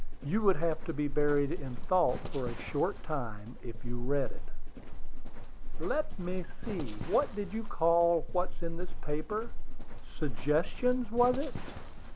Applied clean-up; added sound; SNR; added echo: none; Livestock, farm animals, working animals; -2 dB; none.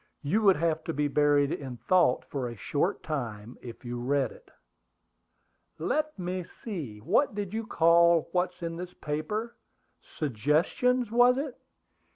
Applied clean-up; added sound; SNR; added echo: none; none; none; none.